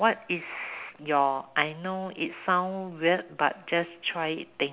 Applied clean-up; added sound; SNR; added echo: none; none; none; none.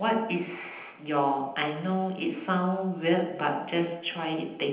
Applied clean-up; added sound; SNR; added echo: none; none; none; reverberation time 0.9 s.